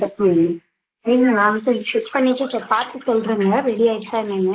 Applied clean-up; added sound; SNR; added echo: neural mask model Resemble Enhance denoiser.